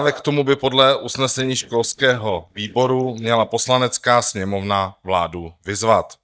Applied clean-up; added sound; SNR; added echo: neural mask model DeepFilterNet 3.